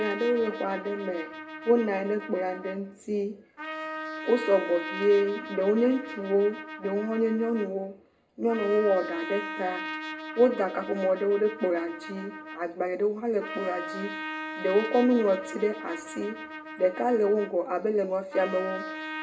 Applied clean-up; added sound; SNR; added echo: none; Trumpet; 11 dB; reverberation time 0.2 s.